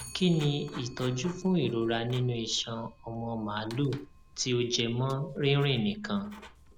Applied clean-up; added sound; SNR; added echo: none; Clock + Writing; 19 dB; none.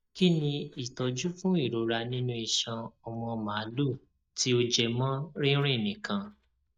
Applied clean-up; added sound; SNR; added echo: neural mask model DeepFilterNet 3.